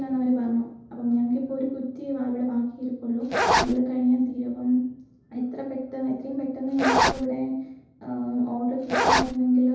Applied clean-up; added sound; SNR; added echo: none; Zipper (clothing); -4 dB; reverberation time 0.8 s.